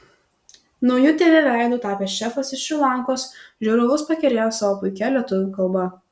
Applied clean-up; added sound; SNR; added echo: none; none; none; none.